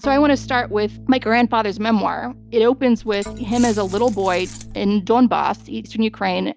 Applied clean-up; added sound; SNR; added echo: none; Glass + Organ; 17 dB; none.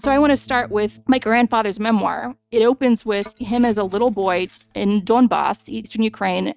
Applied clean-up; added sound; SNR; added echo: neural mask model RNNoise.